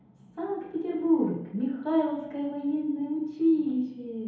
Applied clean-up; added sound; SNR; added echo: none; none; none; reverberation time 2.2 s.